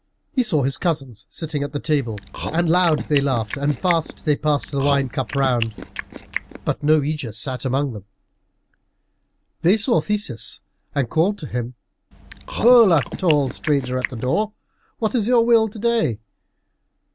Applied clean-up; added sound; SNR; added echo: none; Chewing, mastication; 10 dB; none.